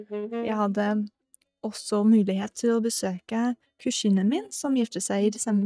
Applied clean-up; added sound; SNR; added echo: neural mask model DeepFilterNet 3.